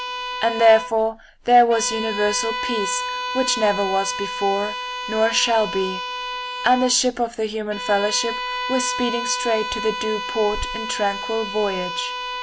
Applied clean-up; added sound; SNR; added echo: none; Bowed string instrument; 6 dB; none.